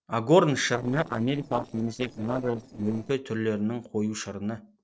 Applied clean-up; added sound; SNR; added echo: neural separator model SepFormer DNS4.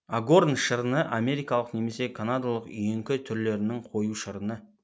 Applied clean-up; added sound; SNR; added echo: none; none; none; none.